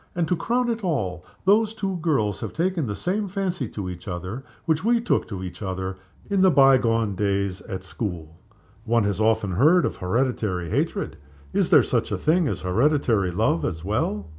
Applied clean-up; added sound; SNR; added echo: none; none; none; none.